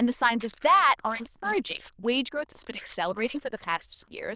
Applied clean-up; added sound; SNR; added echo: neural diffusion model UNIVERSE++.